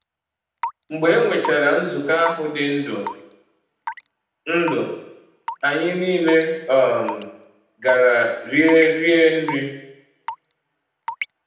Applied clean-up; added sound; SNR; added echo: none; Raindrop / Drip / Water tap, faucet; 14 dB; reverberation time 0.8 s.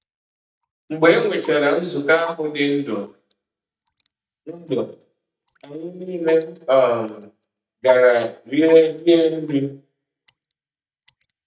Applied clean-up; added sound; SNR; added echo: neural mask model DeepFilterNet 3.